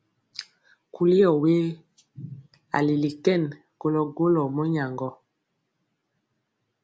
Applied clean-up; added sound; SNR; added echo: none; none; none; none.